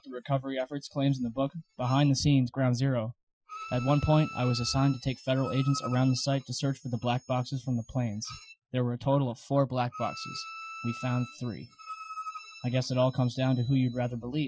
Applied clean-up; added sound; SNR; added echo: classical method Wiener filter.